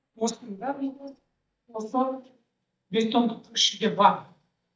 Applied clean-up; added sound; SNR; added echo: neural mask model DeepFilterNet 3.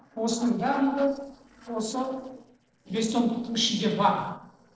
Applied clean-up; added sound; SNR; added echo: neural separator model SepFormer DNS4.